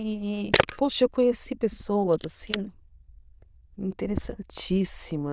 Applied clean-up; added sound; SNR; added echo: neural diffusion model UNIVERSE++.